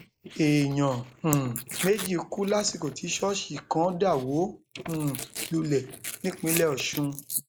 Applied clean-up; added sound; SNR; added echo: neural mask model Resemble Enhance denoiser.